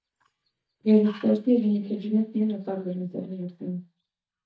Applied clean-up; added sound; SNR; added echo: neural mask model DeepFilterNet 3.